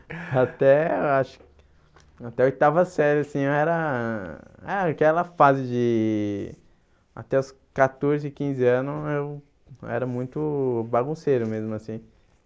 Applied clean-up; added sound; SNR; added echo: none; none; none; none.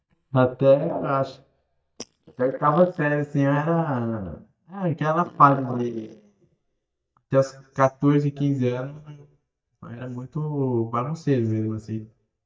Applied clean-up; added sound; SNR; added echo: neural mask model DeepFilterNet 3.